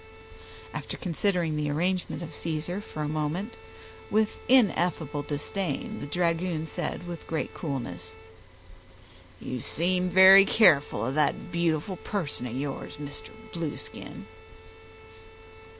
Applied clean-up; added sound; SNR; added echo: none; Bowed string instrument; 20 dB; none.